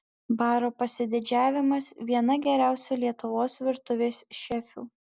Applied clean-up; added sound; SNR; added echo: none; none; none; none.